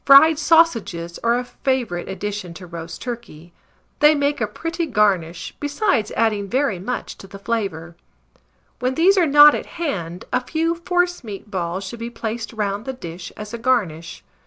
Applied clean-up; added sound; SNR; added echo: none; none; none; none.